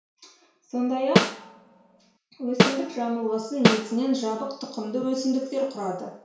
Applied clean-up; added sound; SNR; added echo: none; Snare drum; -2 dB; reverberation time 0.6 s.